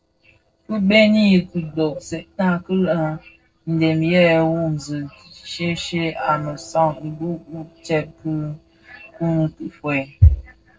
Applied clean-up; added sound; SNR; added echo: neural separator model SepFormer DNS4.